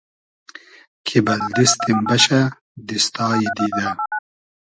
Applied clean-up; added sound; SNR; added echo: none; Telephone; 3 dB; none.